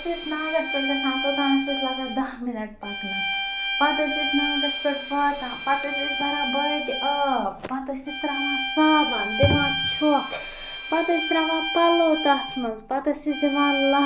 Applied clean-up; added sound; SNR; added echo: none; Bowed string instrument; 3 dB; none.